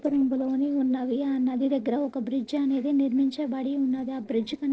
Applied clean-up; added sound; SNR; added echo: neural separator model SepFormer DNS4.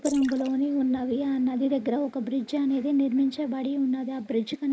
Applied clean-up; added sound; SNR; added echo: neural mask model Resemble Enhance denoiser.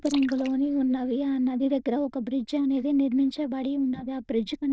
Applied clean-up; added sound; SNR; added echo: neural diffusion model UNIVERSE++.